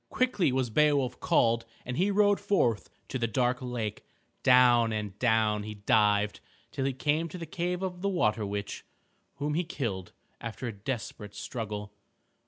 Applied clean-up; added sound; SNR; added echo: none; none; none; none.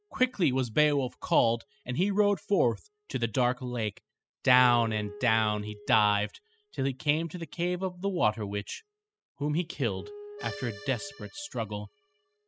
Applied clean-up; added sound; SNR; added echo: classical method spectral subtraction.